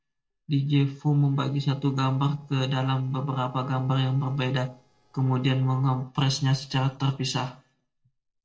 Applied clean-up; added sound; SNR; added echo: neural separator model SepFormer DNS4.